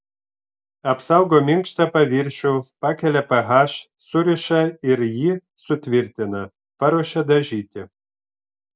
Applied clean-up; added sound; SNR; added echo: none; none; none; none.